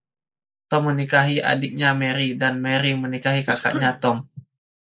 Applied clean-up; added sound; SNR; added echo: neural mask model Resemble Enhance denoiser.